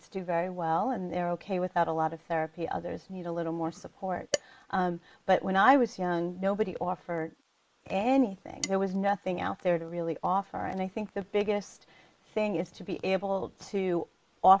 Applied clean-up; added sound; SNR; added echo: neural mask model Resemble Enhance denoiser.